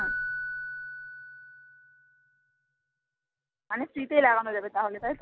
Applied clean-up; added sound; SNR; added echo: none; Keyboard (musical); 8 dB; none.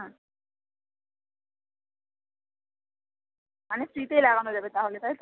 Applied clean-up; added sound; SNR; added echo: none; none; none; none.